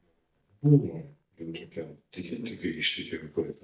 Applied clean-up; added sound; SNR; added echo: neural mask model DeepFilterNet 3.